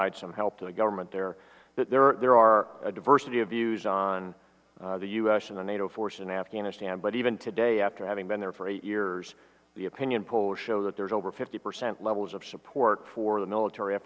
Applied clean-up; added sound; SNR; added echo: none; none; none; none.